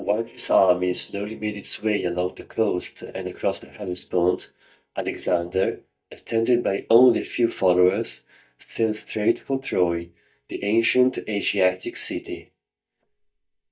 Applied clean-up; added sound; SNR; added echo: neural mask model DeepFilterNet 3.